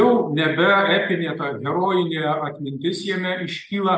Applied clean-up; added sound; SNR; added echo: none; none; none; none.